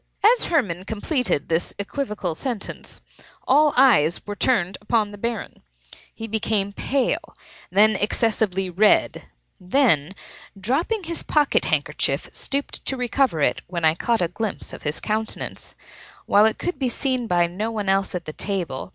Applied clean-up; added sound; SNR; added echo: none; none; none; none.